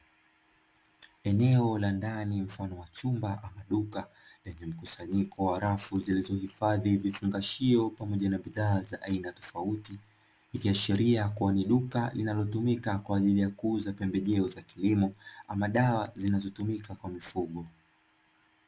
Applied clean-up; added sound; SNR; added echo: none; none; none; none.